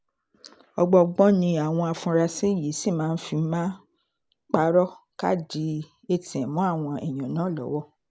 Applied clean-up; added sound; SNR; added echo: none; none; none; none.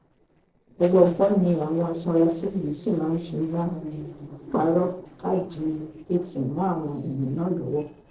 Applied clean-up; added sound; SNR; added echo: neural separator model SepFormer DNS4.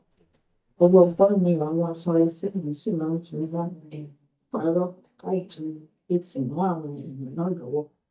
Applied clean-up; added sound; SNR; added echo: neural mask model DeepFilterNet 3.